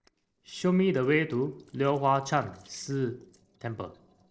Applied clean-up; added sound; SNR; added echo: neural separator model SepFormer DNS4.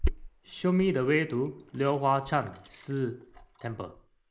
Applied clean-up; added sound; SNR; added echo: neural mask model Resemble Enhance denoiser.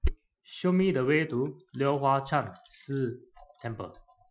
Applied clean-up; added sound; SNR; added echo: classical method Wiener filter.